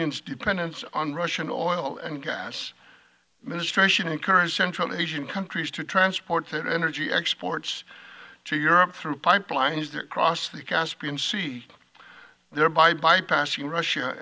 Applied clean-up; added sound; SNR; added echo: none; none; none; none.